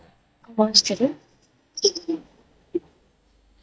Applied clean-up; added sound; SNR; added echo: neural mask model DeepFilterNet 3.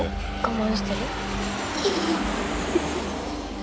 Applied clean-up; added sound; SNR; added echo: none; Aircraft; 2 dB; none.